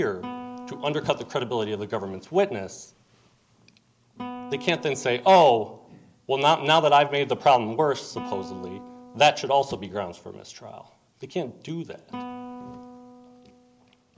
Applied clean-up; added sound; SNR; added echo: none; Guitar; 18 dB; none.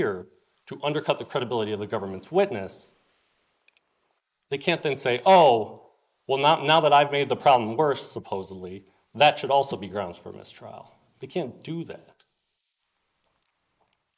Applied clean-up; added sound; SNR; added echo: neural mask model Resemble Enhance denoiser.